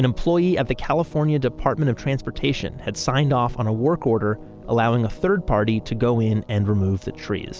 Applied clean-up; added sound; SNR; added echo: none; none; none; none.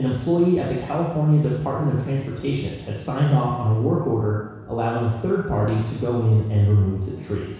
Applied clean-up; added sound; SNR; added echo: none; none; none; reverberation time 1.1 s.